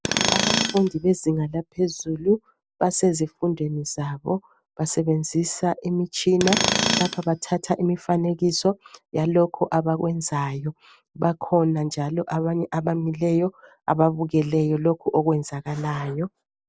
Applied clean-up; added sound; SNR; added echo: none; Tools; 1 dB; none.